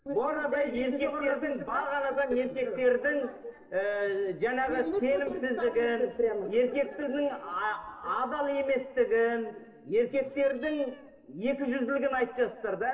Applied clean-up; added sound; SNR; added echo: neural separator model SepFormer DNS4.